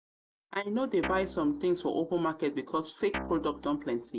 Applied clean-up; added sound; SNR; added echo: none; Guitar; 10 dB; none.